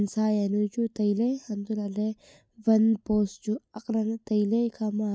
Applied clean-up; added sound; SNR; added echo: none; none; none; none.